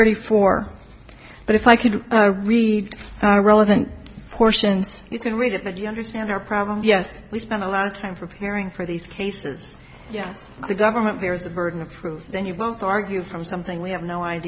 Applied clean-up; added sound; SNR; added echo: none; none; none; none.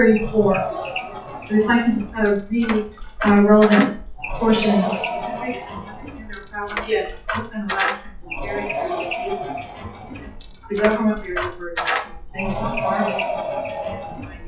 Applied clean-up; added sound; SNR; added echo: classical method WPE with log-MMSE.